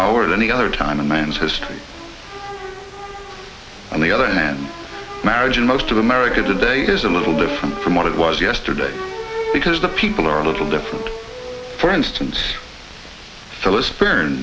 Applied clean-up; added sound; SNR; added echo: none; none; none; none.